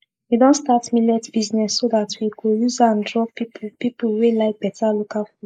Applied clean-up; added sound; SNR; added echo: neural mask model Resemble Enhance denoiser.